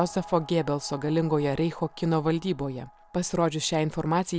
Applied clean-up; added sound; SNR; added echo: none; none; none; none.